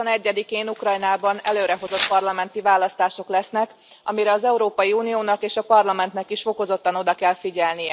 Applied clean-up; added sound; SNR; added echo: none; none; none; none.